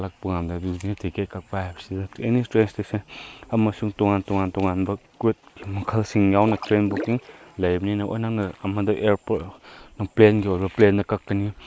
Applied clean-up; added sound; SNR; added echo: neural mask model Resemble Enhance denoiser.